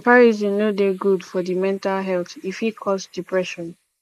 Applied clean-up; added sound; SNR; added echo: neural mask model Resemble Enhance denoiser.